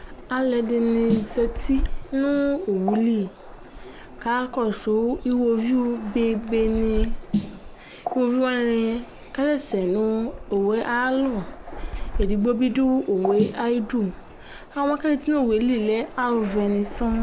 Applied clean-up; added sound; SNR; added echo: none; Waves, surf + Snare drum; 8 dB; none.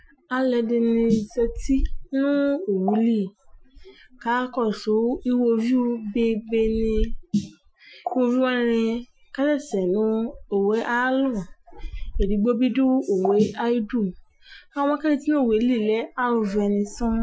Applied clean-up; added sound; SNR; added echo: classical method Wiener filter.